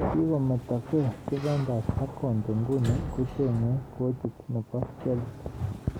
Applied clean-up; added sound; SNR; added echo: none; Sliding door; 11 dB; none.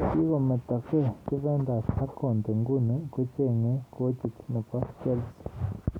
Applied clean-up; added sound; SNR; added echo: none; none; none; none.